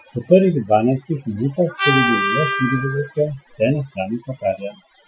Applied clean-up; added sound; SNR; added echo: classical method Wiener filter.